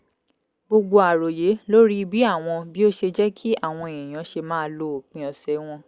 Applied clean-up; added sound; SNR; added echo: none; none; none; none.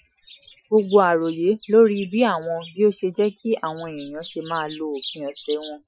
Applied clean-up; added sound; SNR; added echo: classical method Wiener filter.